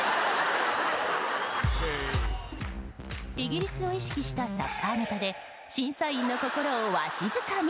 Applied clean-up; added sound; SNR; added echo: none; none; none; none.